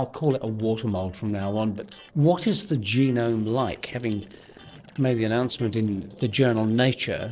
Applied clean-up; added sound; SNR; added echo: neural separator model SepFormer DNS4.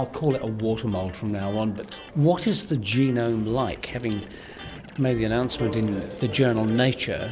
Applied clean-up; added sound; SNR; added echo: none; Electric guitar + Gurgling / Liquid; 20 dB; none.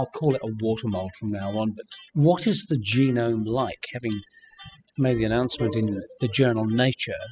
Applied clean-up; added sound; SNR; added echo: classical method spectral subtraction.